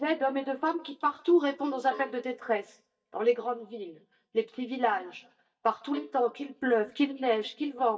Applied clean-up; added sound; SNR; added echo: neural mask model DeepFilterNet 3.